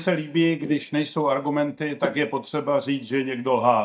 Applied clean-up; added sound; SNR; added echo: neural mask model DeepFilterNet 3.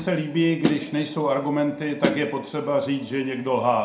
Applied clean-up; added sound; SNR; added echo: none; Snare drum; 4 dB; reverberation time 0.4 s.